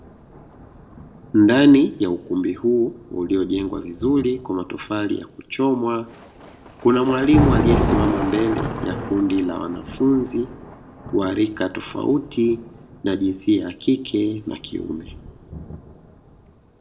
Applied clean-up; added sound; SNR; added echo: none; Thunder; 8 dB; reverberation time 1.0 s.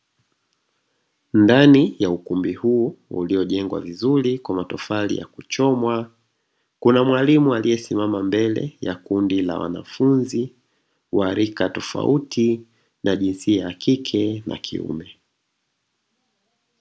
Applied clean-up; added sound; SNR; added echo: none; none; none; none.